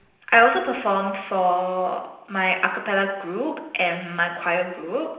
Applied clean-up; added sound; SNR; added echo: neural separator model SepFormer DNS4.